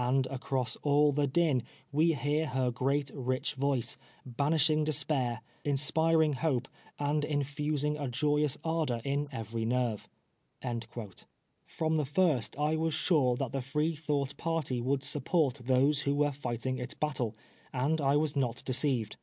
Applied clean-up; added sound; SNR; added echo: none; none; none; none.